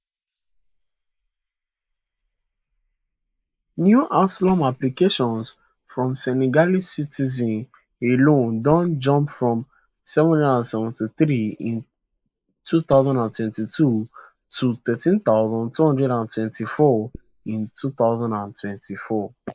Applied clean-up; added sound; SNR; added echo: neural mask model Resemble Enhance denoiser.